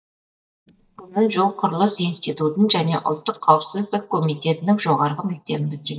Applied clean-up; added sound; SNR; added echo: neural mask model DeepFilterNet 3.